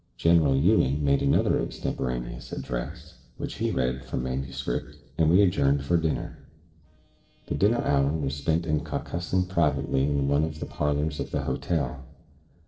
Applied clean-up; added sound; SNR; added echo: neural separator model SepFormer DNS4.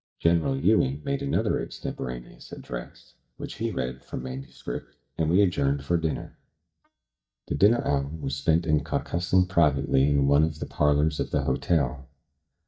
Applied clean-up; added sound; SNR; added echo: neural mask model DeepFilterNet 3.